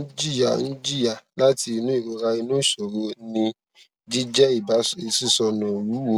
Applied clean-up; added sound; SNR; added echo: none; none; none; none.